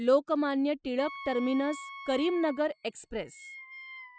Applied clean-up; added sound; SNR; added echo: classical method Wiener filter.